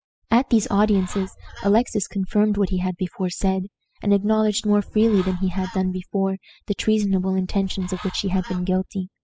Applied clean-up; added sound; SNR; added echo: classical method spectral subtraction.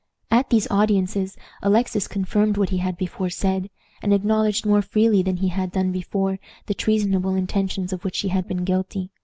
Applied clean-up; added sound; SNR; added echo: none; none; none; none.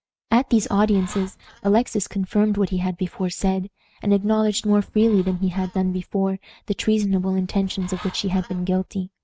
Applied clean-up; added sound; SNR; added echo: neural mask model RNNoise.